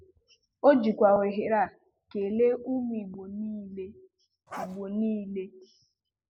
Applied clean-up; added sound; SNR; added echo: none; Bark; 15 dB; none.